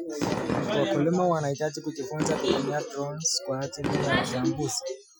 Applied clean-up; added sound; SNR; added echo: classical method Wiener filter.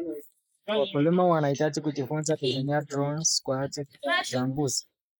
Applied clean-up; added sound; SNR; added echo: neural mask model Resemble Enhance denoiser.